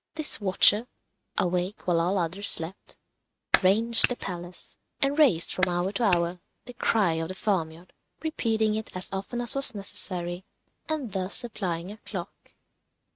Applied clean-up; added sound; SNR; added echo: neural mask model RNNoise.